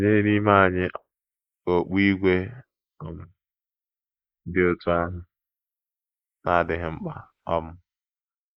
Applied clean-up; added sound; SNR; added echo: neural mask model Resemble Enhance denoiser.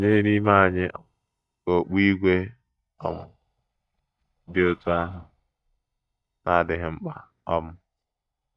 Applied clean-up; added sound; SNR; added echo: neural mask model DeepFilterNet 3.